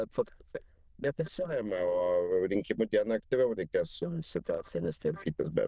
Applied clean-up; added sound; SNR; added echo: neural diffusion model UNIVERSE++.